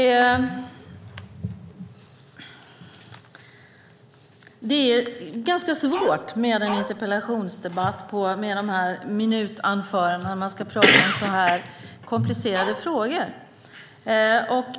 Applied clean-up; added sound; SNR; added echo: none; Dog; 7 dB; none.